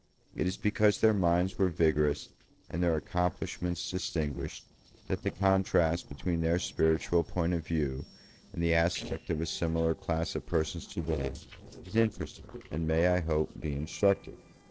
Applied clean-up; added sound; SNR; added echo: neural separator model SepFormer DNS4.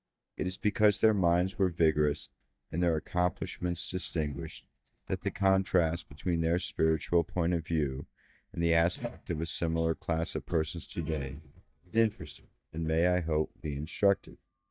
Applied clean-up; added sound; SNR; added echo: neural mask model DeepFilterNet 3.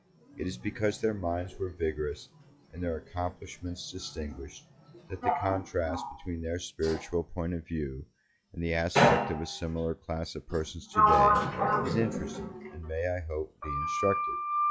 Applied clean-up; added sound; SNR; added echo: classical method log-MMSE.